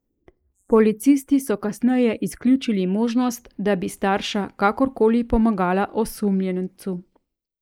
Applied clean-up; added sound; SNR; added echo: neural mask model Resemble Enhance denoiser.